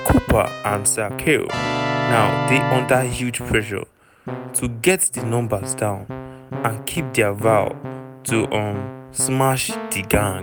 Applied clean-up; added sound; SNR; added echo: none; Keyboard (musical); 6 dB; none.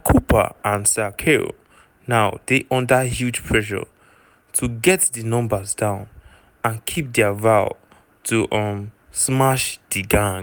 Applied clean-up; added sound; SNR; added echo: none; none; none; none.